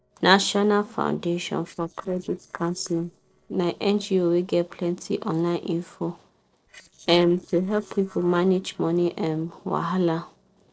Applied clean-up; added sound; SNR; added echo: neural separator model SepFormer DNS4.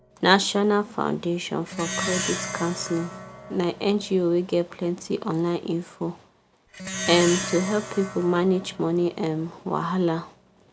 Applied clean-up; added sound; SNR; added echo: none; Plucked string instrument; 11 dB; none.